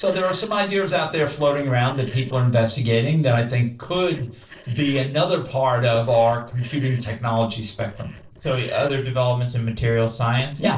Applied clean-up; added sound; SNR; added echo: neural separator model SepFormer DNS4.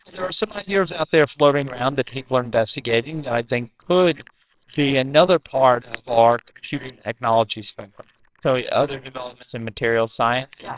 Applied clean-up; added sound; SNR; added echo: neural separator model SepFormer WHAMR!.